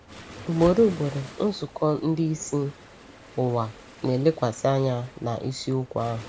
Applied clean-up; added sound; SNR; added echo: none; Waves, surf; 17 dB; none.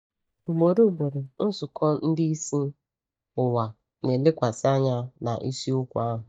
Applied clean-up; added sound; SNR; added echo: neural mask model DeepFilterNet 3.